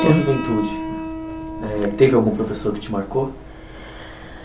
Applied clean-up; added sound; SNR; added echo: none; Piano; 8 dB; none.